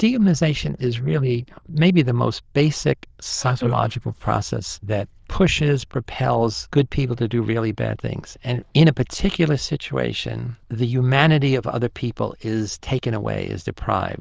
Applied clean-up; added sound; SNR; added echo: neural diffusion model UNIVERSE++.